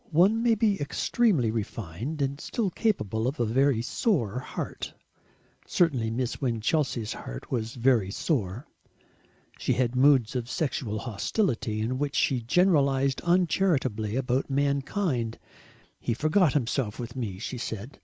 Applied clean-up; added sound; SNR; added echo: none; none; none; none.